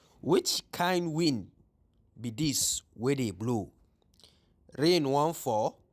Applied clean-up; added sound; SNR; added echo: none; none; none; none.